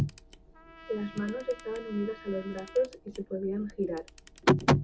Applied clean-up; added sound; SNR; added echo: none; Camera + Trumpet; 20 dB; none.